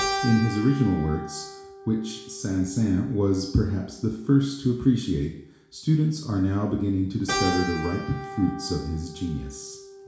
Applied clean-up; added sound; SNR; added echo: none; Keyboard (musical); 11 dB; reverberation time 0.7 s.